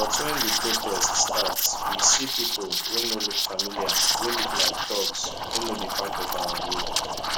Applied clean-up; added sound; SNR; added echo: none; Liquid; -4 dB; none.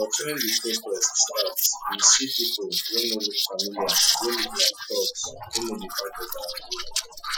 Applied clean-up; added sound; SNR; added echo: classical method Wiener filter.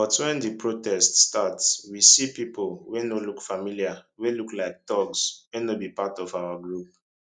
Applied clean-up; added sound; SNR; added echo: none; none; none; none.